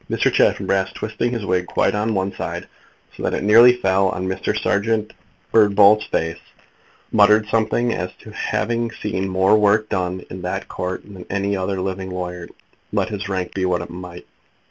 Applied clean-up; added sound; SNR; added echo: none; none; none; none.